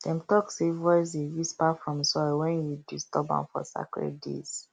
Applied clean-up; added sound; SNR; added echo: none; none; none; none.